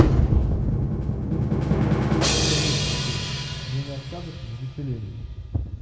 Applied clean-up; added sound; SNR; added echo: none; Drum; -1 dB; reverberation time 1.4 s.